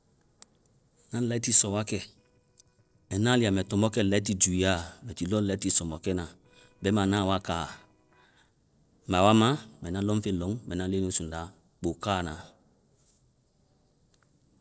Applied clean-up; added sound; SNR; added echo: neural separator model SepFormer DNS4.